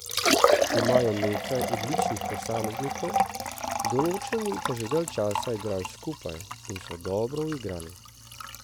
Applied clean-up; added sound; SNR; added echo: none; Liquid; -2 dB; none.